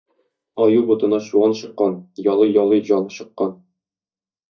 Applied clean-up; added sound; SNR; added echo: neural mask model DeepFilterNet 3.